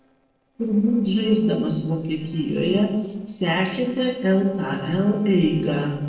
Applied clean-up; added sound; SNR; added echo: neural separator model SepFormer DNS4.